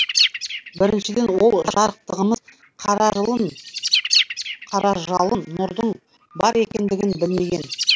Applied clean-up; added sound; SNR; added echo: none; Bird; 5 dB; none.